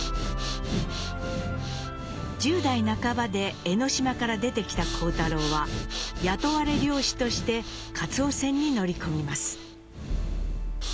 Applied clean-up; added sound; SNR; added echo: none; Breathing; 9 dB; none.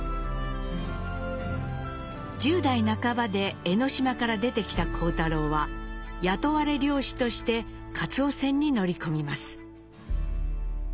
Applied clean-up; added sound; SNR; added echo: none; none; none; none.